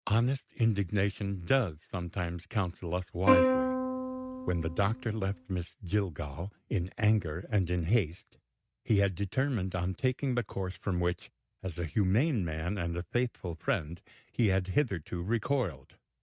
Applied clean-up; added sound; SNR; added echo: neural mask model RNNoise.